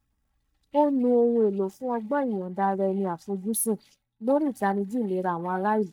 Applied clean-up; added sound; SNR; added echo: neural mask model DeepFilterNet 3.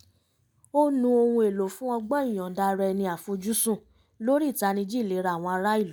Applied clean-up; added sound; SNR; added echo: none; none; none; none.